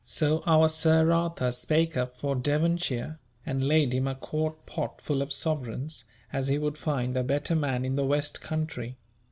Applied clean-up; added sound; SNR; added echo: none; none; none; none.